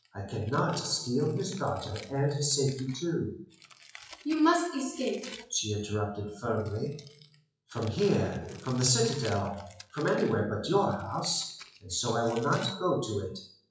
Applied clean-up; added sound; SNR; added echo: classical method WPE with log-MMSE.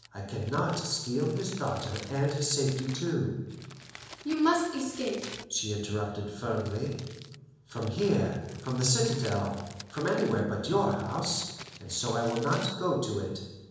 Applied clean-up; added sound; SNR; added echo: none; Crumpling, crinkling; 18 dB; reverberation time 1.0 s.